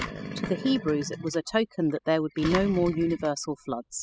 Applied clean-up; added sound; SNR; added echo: classical method spectral subtraction.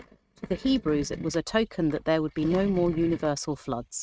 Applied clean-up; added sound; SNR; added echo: neural mask model RNNoise.